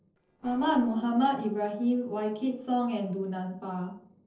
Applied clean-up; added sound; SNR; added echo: neural separator model SepFormer DNS4.